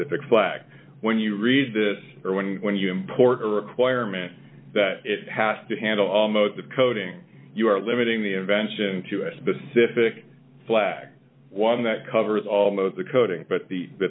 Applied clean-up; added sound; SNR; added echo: none; none; none; none.